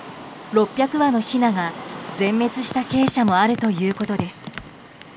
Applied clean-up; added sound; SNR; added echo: none; none; none; none.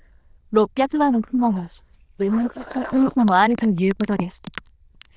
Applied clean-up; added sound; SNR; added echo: neural diffusion model UNIVERSE++.